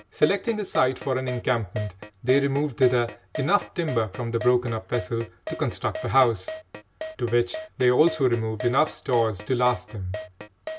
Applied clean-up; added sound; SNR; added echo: none; Keyboard (musical); 13 dB; none.